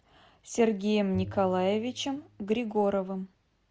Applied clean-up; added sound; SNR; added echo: none; Bowed string instrument; 15 dB; none.